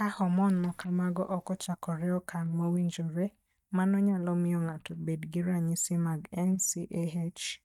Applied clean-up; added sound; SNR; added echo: neural mask model DeepFilterNet 3.